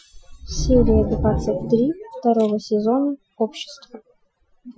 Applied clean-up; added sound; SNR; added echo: classical method Wiener filter.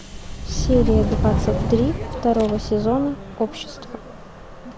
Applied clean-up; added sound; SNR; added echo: none; Subway, metro, underground; 2 dB; none.